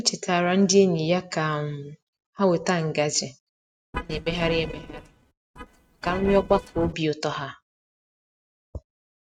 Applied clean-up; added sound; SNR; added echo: neural mask model RNNoise.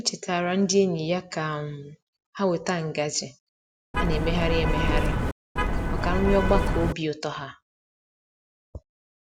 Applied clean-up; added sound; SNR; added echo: none; Vehicle horn, car horn, honking; -4 dB; none.